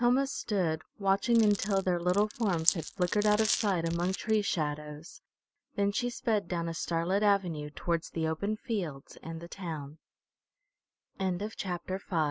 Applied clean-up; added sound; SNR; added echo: neural mask model RNNoise.